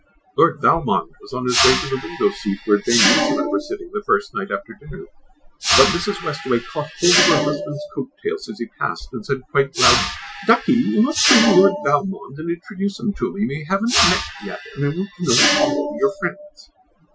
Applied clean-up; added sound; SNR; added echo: classical method Wiener filter.